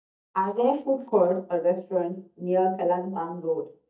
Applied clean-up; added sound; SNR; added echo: neural mask model DeepFilterNet 3.